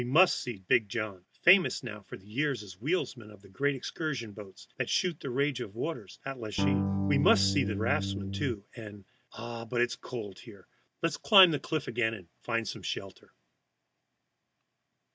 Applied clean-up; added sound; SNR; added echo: none; Electric guitar / Strum; -1 dB; none.